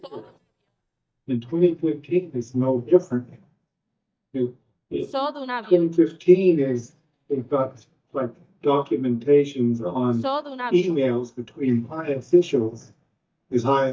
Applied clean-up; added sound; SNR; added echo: neural mask model DeepFilterNet 3.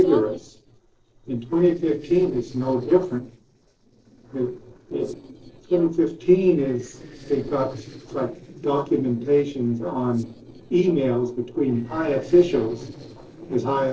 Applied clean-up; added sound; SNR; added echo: neural separator model SepFormer DNS4.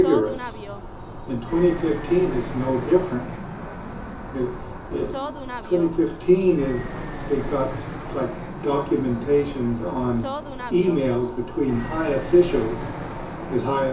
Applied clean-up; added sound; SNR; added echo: none; Fixed-wing aircraft, airplane; 9 dB; reverberation time 0.7 s.